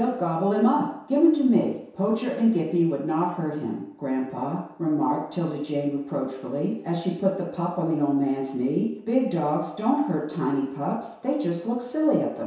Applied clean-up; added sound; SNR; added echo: none; none; none; reverberation time 0.7 s.